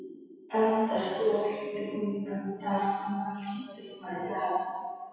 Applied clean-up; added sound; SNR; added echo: classical method WPE with log-MMSE.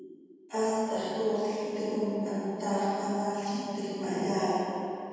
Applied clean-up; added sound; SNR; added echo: none; Bowed string instrument; 19 dB; reverberation time 2.1 s.